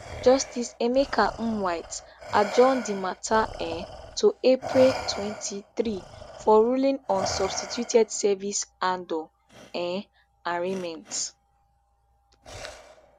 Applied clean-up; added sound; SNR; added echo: none; Respiratory sounds; 13 dB; none.